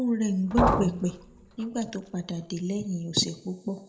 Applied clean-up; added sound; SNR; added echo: none; Liquid; 1 dB; reverberation time 0.8 s.